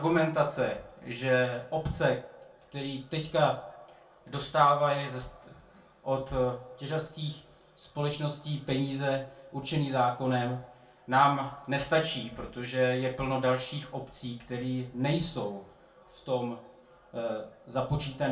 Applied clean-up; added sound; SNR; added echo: none; none; none; reverberation time 0.3 s.